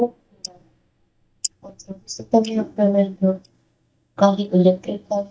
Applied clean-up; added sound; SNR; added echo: neural mask model DeepFilterNet 3.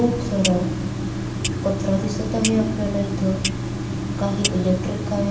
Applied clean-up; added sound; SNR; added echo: none; Clock; 1 dB; reverberation time 0.9 s.